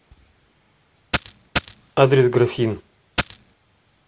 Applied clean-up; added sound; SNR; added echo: none; Coin (dropping); 3 dB; none.